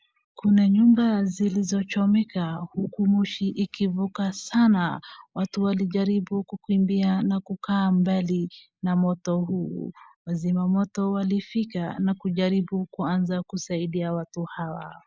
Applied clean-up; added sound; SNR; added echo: neural mask model Resemble Enhance denoiser.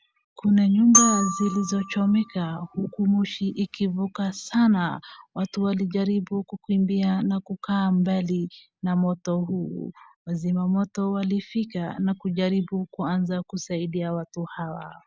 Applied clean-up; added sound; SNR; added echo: none; Glockenspiel; 3 dB; none.